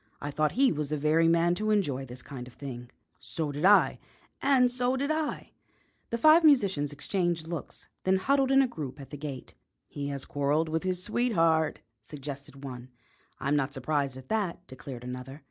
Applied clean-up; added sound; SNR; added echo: none; none; none; none.